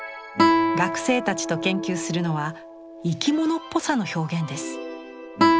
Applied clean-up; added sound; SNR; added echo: none; Guitar; 0 dB; none.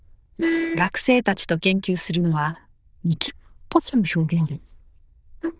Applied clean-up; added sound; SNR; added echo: neural diffusion model UNIVERSE++.